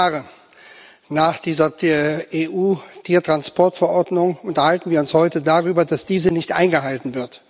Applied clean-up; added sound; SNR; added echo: none; none; none; none.